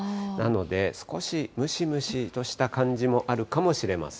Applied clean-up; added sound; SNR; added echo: none; none; none; none.